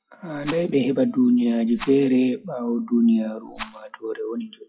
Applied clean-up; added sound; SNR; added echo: classical method WPE with log-MMSE.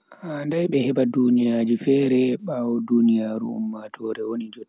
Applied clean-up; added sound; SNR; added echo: none; none; none; none.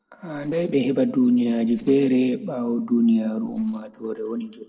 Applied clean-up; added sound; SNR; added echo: neural separator model SepFormer DNS4.